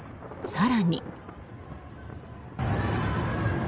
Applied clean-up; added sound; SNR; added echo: none; Thunder / Traffic noise, roadway noise / Rain / Insect; 16 dB; none.